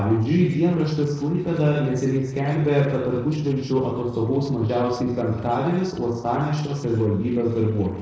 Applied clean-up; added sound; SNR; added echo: neural separator model SepFormer DNS4.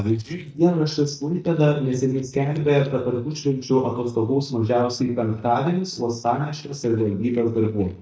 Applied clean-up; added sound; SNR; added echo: neural mask model DeepFilterNet 3.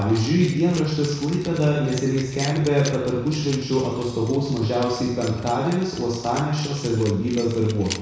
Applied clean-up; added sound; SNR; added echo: none; Keys jangling; 18 dB; reverberation time 1.1 s.